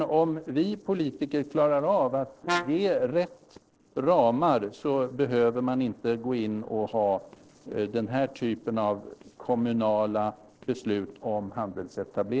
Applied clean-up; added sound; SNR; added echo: neural separator model SepFormer DNS4.